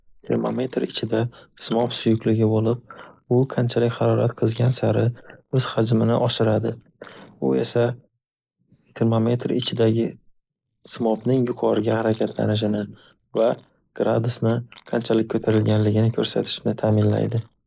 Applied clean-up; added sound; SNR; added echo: neural mask model Resemble Enhance denoiser.